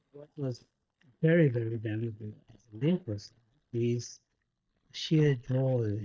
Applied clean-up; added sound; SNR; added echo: neural mask model DeepFilterNet 3.